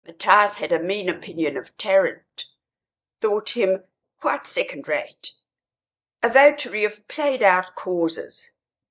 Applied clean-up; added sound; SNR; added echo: neural mask model DeepFilterNet 3.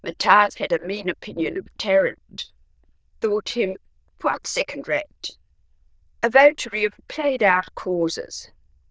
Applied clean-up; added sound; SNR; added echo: neural diffusion model UNIVERSE++.